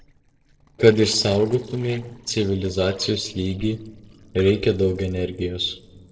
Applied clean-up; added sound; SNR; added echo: neural separator model SepFormer DNS4.